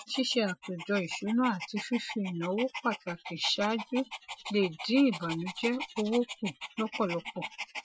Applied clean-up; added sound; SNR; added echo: classical method Wiener filter.